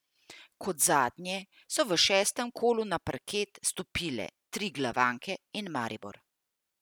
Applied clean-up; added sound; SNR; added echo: none; none; none; none.